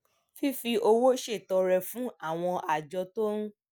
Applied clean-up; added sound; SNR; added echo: none; none; none; none.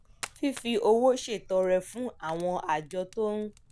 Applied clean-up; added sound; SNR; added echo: none; Fire; 20 dB; none.